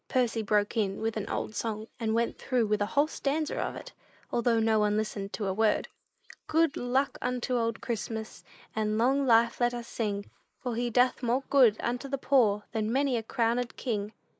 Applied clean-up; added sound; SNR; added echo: neural mask model Resemble Enhance denoiser.